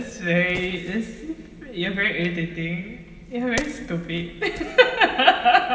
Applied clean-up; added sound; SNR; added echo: none; Wood; 19 dB; reverberation time 2.9 s.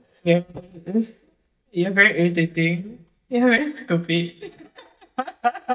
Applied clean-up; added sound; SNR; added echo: neural mask model DeepFilterNet 3.